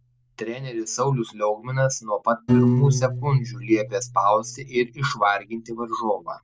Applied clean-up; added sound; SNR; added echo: none; Piano; 5 dB; none.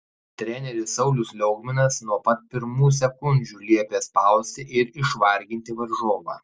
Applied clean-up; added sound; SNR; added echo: none; none; none; none.